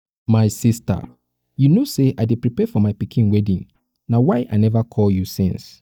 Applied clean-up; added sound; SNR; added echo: neural mask model DeepFilterNet 3.